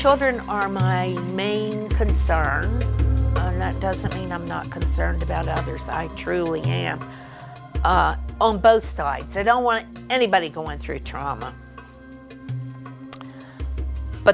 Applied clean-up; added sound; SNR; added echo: none; none; none; none.